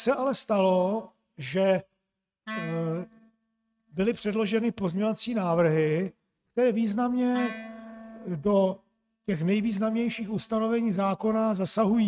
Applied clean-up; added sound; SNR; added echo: neural mask model RNNoise.